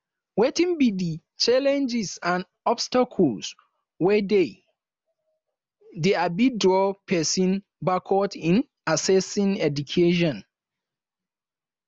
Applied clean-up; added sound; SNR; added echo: none; none; none; none.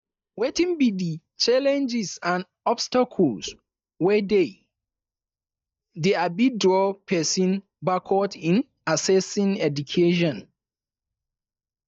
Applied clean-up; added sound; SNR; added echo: neural mask model DeepFilterNet 3.